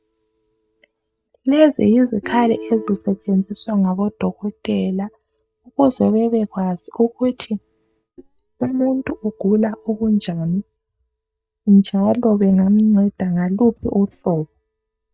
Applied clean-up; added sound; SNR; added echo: neural mask model DeepFilterNet 3.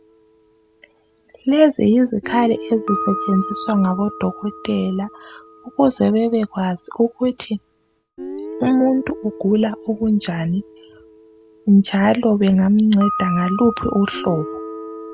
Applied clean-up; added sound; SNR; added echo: none; Piano + Guitar; 13 dB; none.